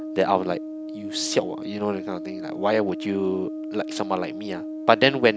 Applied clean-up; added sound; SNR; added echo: none; Brass instrument; 8 dB; none.